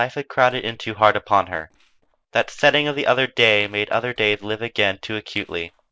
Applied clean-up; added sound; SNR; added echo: neural separator model SepFormer DNS4.